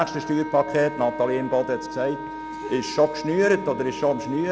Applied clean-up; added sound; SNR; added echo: none; Wind instrument, woodwind instrument; 10 dB; none.